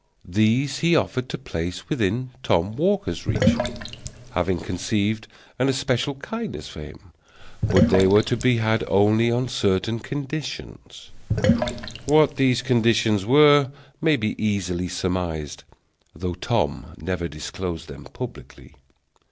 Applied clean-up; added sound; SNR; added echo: none; Sink (filling or washing); 3 dB; none.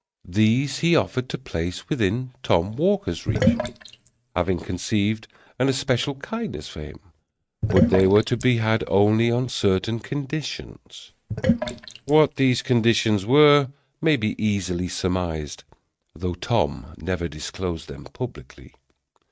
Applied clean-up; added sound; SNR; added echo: neural mask model RNNoise.